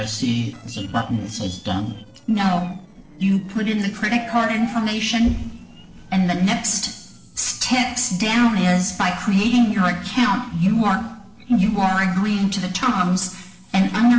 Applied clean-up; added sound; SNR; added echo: neural separator model SepFormer DNS4.